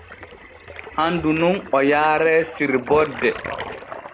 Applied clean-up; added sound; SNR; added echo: none; Toilet flush; 13 dB; none.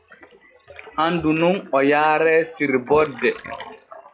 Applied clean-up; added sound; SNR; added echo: classical method log-MMSE.